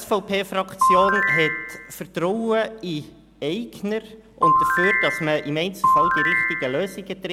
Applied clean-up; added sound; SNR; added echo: none; Ringtone / Chime; -5 dB; none.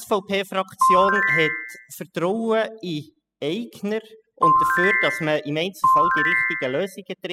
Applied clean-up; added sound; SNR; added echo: classical method spectral subtraction.